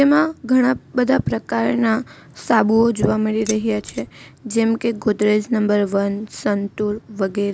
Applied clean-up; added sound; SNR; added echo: none; Keys jangling; 15 dB; none.